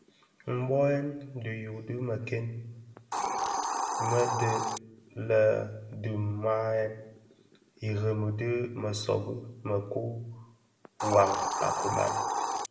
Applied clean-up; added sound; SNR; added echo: none; Hiss; 5 dB; reverberation time 0.6 s.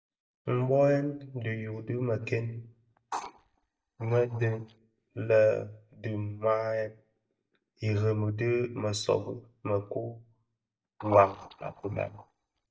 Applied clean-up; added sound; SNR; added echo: neural mask model DeepFilterNet 3.